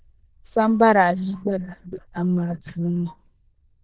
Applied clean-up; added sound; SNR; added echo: neural diffusion model UNIVERSE++.